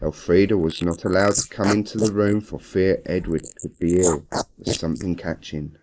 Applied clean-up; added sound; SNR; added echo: neural mask model Resemble Enhance denoiser.